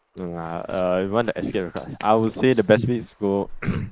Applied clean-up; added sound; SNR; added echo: neural mask model Resemble Enhance denoiser.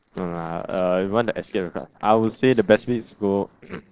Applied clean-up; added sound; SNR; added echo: neural separator model SepFormer DNS4.